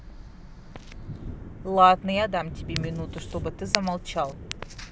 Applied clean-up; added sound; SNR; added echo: none; Thunder; 13 dB; none.